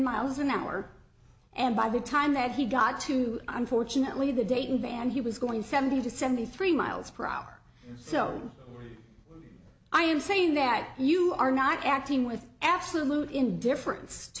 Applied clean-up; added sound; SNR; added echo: none; none; none; none.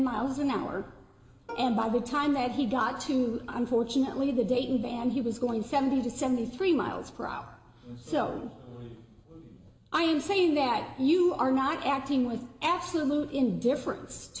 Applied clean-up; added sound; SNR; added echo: none; Plucked string instrument; 18 dB; reverberation time 1.5 s.